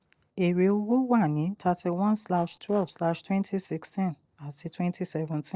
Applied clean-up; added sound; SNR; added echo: neural separator model SepFormer DNS4.